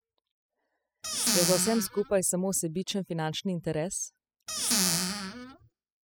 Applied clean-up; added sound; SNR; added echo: classical method spectral subtraction.